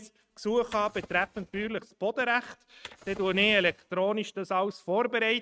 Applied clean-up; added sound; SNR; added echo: neural mask model RNNoise.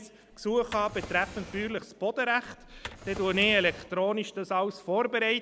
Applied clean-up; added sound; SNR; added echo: none; Drawer open or close; 15 dB; none.